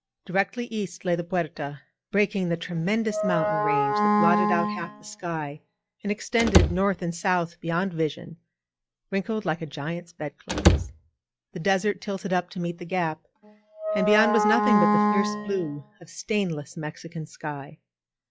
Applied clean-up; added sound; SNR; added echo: classical method log-MMSE.